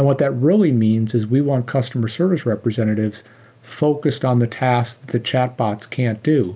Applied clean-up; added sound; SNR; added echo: none; none; none; none.